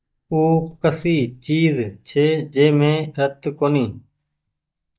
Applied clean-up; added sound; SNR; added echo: neural mask model DeepFilterNet 3.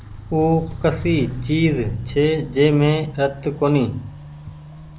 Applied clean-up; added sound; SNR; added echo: none; Walk, footsteps; 11 dB; none.